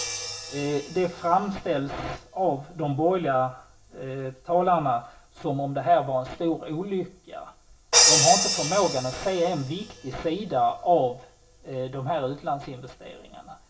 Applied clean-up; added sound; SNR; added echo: none; Crash cymbal; 4 dB; reverberation time 0.2 s.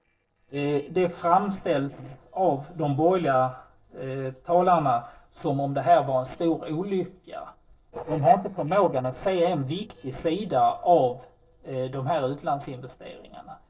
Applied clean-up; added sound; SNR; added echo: neural separator model SepFormer DNS4.